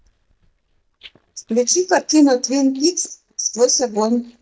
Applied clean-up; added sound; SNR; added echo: neural mask model DeepFilterNet 3.